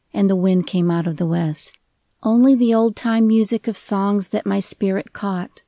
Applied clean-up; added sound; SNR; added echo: none; none; none; none.